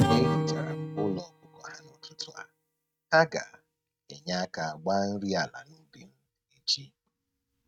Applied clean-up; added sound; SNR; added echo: neural mask model RNNoise.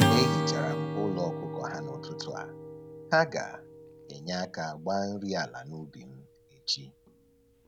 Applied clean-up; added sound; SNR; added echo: none; Acoustic guitar / Strum; 0 dB; none.